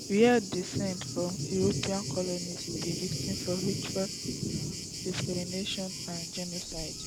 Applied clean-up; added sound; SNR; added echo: none; Thunder; 4 dB; none.